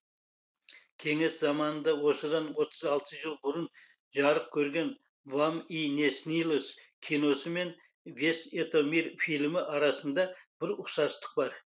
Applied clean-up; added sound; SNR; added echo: none; none; none; none.